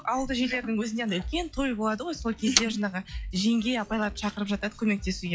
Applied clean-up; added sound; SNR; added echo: classical method log-MMSE.